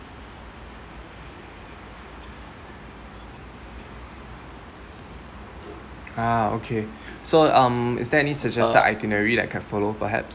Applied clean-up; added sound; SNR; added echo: none; Burping, eructation; 0 dB; none.